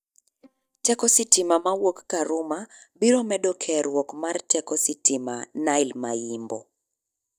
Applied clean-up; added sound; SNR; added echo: neural mask model DeepFilterNet 3.